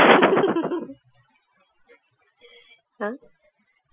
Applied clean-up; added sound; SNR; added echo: classical method Wiener filter.